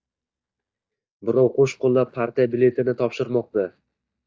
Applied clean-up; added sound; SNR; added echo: neural mask model DeepFilterNet 3.